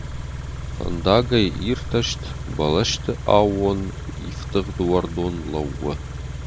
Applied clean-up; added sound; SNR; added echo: none; Idling / Car; 7 dB; none.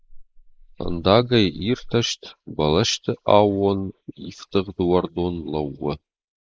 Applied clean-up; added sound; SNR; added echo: neural mask model Resemble Enhance denoiser.